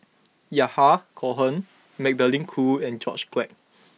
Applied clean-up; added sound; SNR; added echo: none; none; none; none.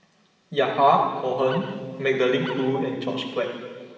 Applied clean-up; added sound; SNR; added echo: none; Animal; 16 dB; reverberation time 1.7 s.